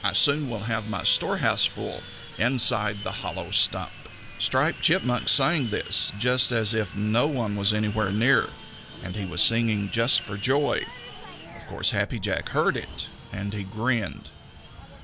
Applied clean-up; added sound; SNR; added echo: none; Sawing; 15 dB; none.